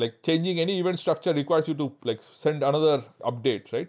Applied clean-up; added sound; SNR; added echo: none; none; none; none.